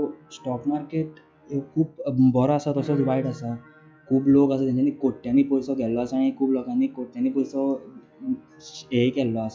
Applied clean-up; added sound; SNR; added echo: classical method log-MMSE.